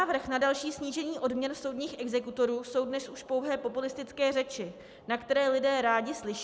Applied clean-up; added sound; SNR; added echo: none; none; none; none.